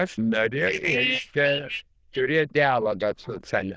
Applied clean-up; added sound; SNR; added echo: neural diffusion model UNIVERSE++.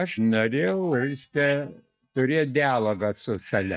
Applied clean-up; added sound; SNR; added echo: neural mask model DeepFilterNet 3.